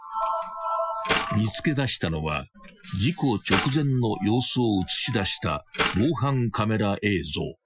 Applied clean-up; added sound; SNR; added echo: classical method Wiener filter.